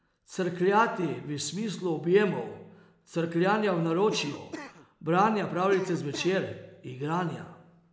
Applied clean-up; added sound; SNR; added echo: none; Cough; 15 dB; none.